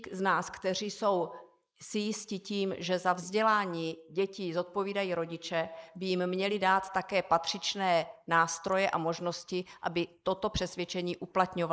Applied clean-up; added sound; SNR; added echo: neural mask model Resemble Enhance denoiser.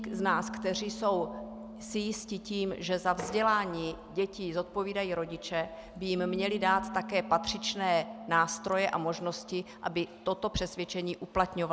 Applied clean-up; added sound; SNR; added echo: none; Bass guitar; 13 dB; none.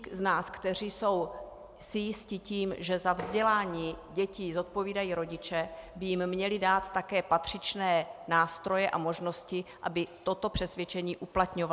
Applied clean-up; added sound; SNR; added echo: none; none; none; none.